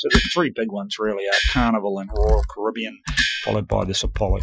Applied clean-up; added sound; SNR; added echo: classical method Wiener filter.